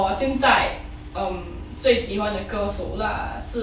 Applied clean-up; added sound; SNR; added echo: none; none; none; none.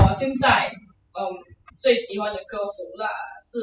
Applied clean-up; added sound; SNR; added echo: classical method spectral subtraction.